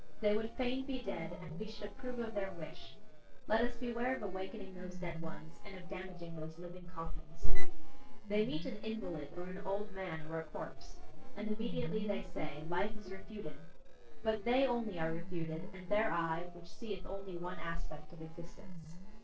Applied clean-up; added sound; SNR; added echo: neural separator model SepFormer DNS4.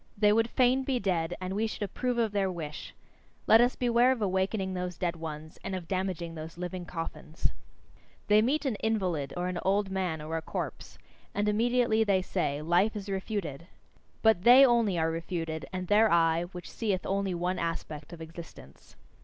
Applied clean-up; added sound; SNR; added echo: none; none; none; none.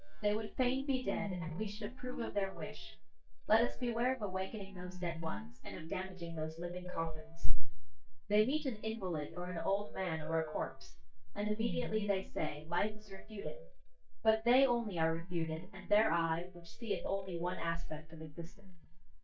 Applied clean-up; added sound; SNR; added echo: neural mask model DeepFilterNet 3.